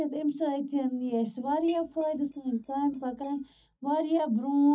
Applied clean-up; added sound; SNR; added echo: neural mask model DeepFilterNet 3.